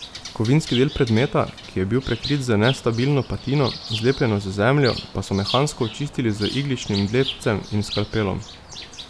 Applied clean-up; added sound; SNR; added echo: none; Bird; 13 dB; none.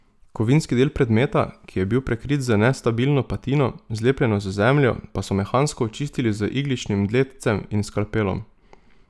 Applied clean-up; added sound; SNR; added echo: none; none; none; none.